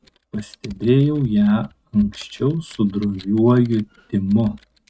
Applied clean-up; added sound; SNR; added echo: neural mask model RNNoise.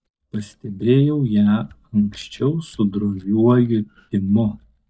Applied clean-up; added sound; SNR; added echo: neural mask model DeepFilterNet 3.